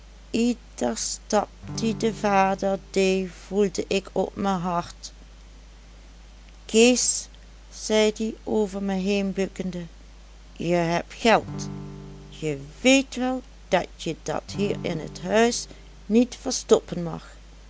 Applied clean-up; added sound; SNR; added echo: none; Acoustic guitar / Strum; 13 dB; none.